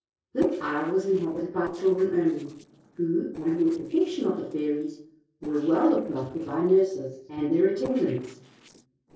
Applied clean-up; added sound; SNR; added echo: neural separator model SepFormer DNS4.